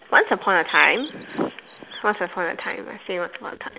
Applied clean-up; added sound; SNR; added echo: none; Bird; 19 dB; none.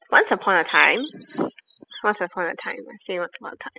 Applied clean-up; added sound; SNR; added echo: classical method spectral subtraction.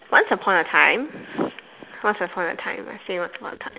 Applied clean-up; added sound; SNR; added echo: none; none; none; none.